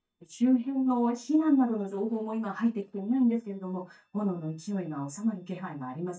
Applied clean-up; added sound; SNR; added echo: neural mask model DeepFilterNet 3.